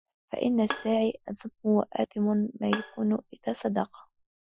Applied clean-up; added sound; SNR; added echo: classical method Wiener filter.